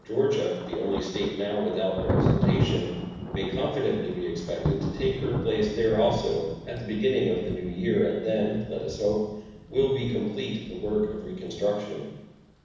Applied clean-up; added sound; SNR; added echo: none; Thunder; 5 dB; reverberation time 1.1 s.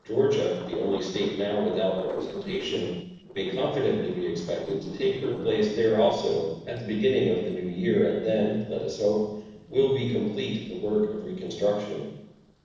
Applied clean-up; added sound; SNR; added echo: neural separator model SepFormer DNS4.